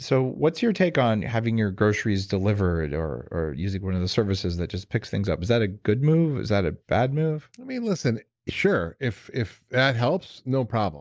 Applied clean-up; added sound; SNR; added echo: none; none; none; none.